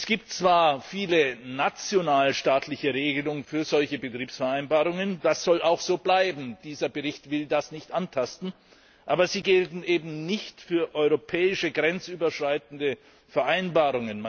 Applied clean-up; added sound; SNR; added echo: none; none; none; none.